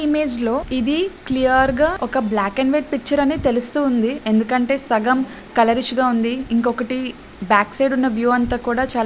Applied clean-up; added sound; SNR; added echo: none; none; none; none.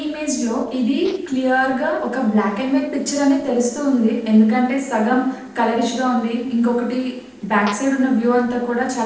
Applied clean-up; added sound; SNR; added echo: neural separator model SepFormer DNS4.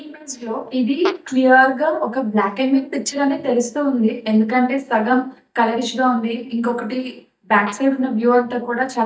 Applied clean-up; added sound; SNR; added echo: neural mask model DeepFilterNet 3.